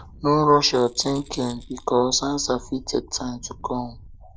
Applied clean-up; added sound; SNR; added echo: none; Wind + Rattle; 19 dB; none.